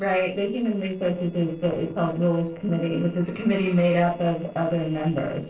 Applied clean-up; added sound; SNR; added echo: neural separator model SepFormer DNS4.